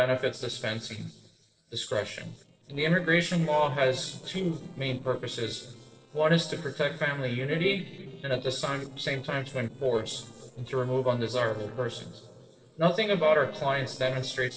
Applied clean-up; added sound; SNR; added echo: neural separator model SepFormer DNS4.